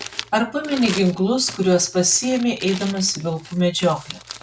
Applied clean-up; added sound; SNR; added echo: none; Crumpling, crinkling; 15 dB; none.